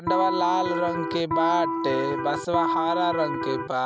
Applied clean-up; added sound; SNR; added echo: none; Electric guitar; 0 dB; none.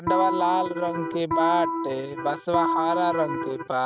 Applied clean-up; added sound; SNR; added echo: neural mask model RNNoise.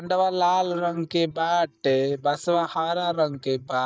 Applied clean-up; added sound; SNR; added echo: neural mask model DeepFilterNet 3.